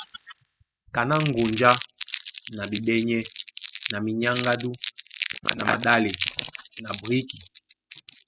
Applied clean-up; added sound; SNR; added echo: classical method spectral subtraction.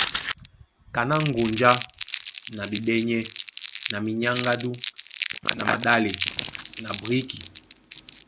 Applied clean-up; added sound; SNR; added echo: none; Crumpling, crinkling + Fire; 8 dB; none.